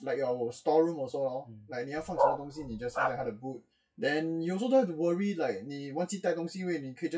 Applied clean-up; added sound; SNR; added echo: classical method WPE with log-MMSE.